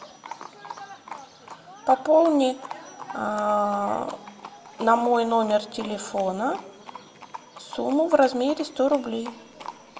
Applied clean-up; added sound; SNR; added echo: none; Livestock, farm animals, working animals; 16 dB; reverberation time 0.8 s.